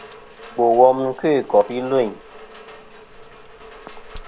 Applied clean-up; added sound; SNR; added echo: none; Rain; 19 dB; none.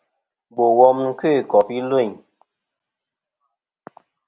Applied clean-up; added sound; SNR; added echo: none; none; none; none.